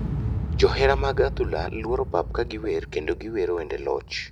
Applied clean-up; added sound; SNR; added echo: none; Explosion; 4 dB; none.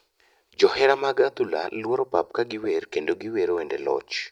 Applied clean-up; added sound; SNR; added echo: none; none; none; none.